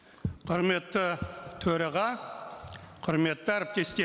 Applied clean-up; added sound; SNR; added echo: none; none; none; none.